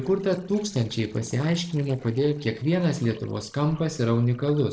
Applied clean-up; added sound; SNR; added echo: neural separator model SepFormer DNS4.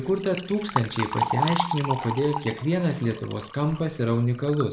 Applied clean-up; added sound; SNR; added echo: none; Liquid; 6 dB; none.